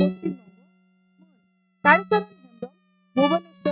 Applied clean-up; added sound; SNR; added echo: neural mask model RNNoise.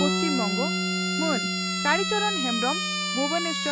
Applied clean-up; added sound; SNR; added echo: none; Bass guitar + Siren; -3 dB; none.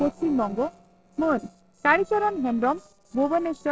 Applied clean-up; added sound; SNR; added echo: neural separator model SepFormer DNS4.